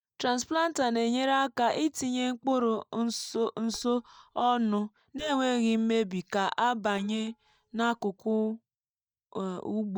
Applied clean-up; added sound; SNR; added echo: neural mask model DeepFilterNet 3.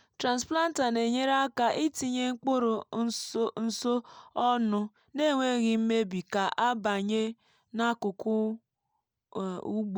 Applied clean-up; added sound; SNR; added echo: none; none; none; none.